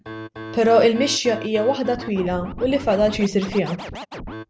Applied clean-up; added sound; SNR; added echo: none; Scratching (performance technique); 13 dB; none.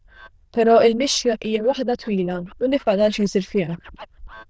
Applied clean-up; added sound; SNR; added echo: neural diffusion model UNIVERSE++.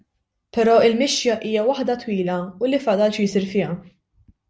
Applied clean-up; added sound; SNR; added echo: none; none; none; none.